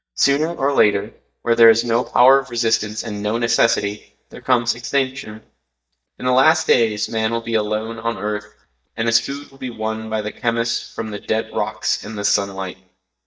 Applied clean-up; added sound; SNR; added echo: neural mask model DeepFilterNet 3.